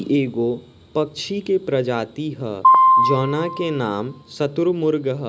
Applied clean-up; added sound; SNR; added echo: none; Piano; -5 dB; none.